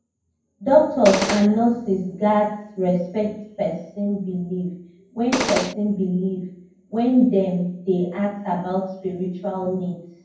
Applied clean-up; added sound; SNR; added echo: none; Gunshot, gunfire; 2 dB; reverberation time 0.9 s.